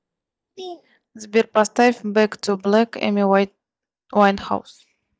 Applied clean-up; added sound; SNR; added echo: neural mask model DeepFilterNet 3.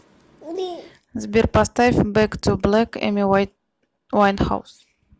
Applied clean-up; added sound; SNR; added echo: none; none; none; none.